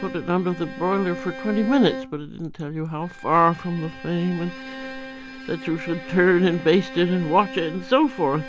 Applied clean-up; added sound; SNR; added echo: none; Bowed string instrument; 13 dB; none.